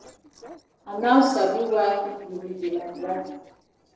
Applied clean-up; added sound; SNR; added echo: neural separator model SepFormer DNS4.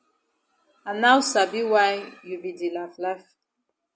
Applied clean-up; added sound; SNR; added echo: none; none; none; none.